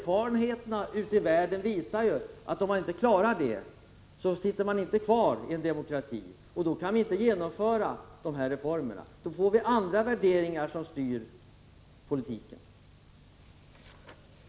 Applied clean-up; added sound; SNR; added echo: none; none; none; none.